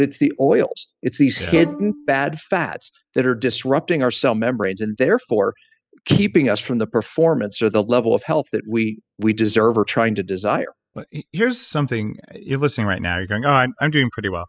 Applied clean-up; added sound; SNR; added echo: classical method spectral subtraction.